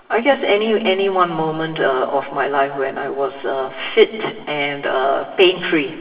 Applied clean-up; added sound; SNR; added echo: none; none; none; reverberation time 1.4 s.